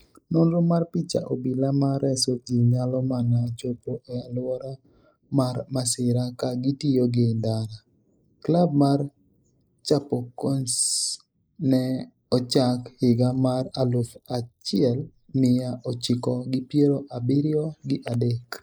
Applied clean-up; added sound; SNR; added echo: neural mask model Resemble Enhance denoiser.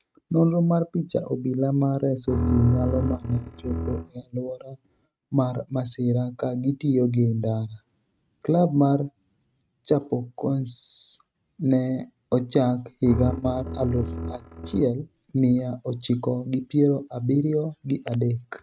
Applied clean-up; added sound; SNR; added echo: neural mask model RNNoise.